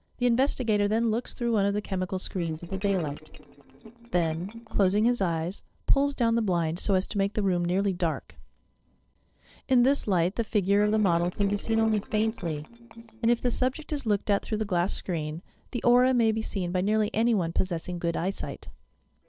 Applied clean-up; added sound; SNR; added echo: neural separator model SepFormer DNS4.